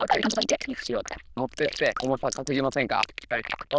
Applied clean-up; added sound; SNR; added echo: neural diffusion model UNIVERSE++.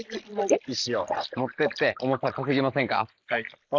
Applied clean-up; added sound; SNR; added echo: neural mask model Resemble Enhance denoiser.